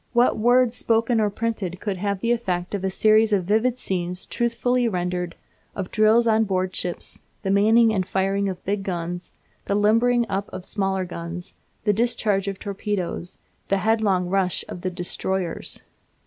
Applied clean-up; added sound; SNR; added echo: none; none; none; none.